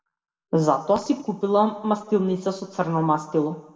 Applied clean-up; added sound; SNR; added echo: none; none; none; reverberation time 1.7 s.